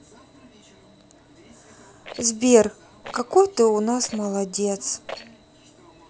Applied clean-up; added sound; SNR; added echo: none; Rattle; 20 dB; none.